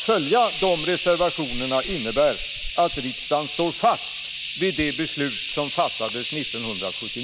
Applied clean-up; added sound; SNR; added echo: none; Hiss; -1 dB; none.